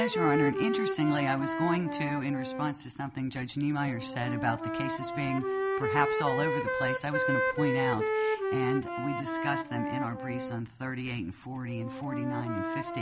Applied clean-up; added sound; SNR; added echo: none; Wind instrument, woodwind instrument; 0 dB; none.